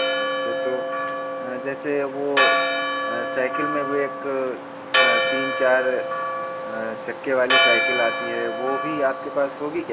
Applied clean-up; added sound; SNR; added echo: none; Church bell; -2 dB; none.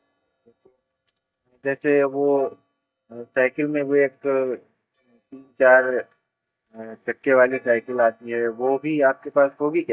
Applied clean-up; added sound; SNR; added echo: neural mask model DeepFilterNet 3.